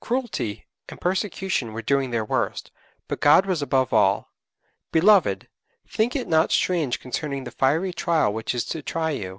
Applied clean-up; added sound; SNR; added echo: none; none; none; none.